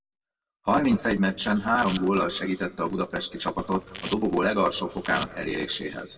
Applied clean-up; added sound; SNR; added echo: none; Domestic sounds, home sounds; 10 dB; reverberation time 1.4 s.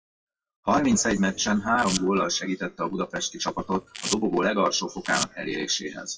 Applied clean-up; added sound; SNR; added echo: classical method WPE with log-MMSE.